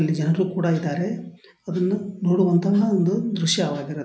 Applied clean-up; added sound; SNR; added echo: none; none; none; none.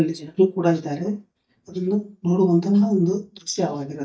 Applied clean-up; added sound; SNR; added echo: neural mask model DeepFilterNet 3.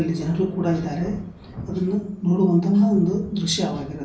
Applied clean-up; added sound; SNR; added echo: none; Thunder; 18 dB; reverberation time 0.3 s.